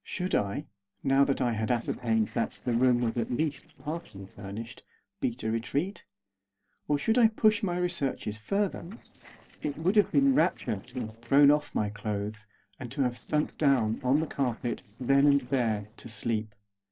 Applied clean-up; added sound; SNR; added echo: neural separator model SepFormer DNS4.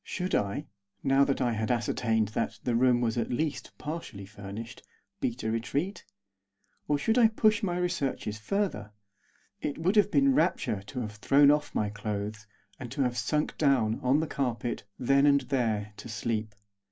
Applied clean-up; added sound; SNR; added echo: none; none; none; none.